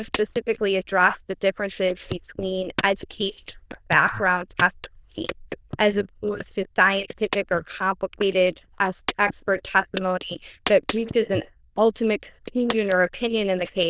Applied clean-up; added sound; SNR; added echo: neural diffusion model UNIVERSE++.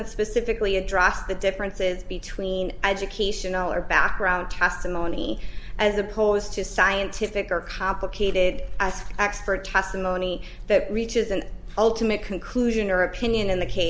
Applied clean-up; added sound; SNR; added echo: none; none; none; none.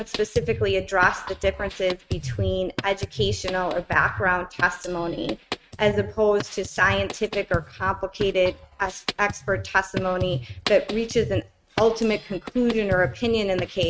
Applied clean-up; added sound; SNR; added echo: neural mask model RNNoise.